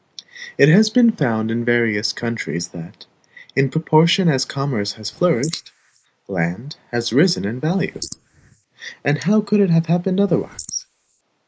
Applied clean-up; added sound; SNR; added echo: neural mask model Resemble Enhance denoiser.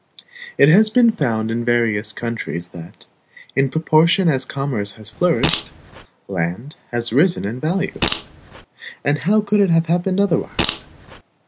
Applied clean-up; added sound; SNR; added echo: none; Fart; 6 dB; none.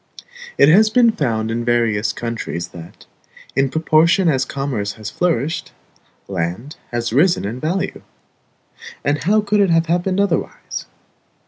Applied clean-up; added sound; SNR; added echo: none; none; none; none.